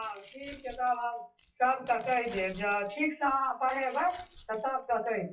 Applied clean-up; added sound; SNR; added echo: classical method WPE with log-MMSE.